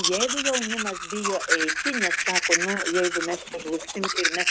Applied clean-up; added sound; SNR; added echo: none; Domestic sounds, home sounds; -3 dB; none.